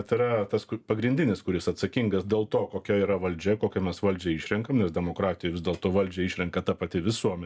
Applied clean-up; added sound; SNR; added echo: none; none; none; none.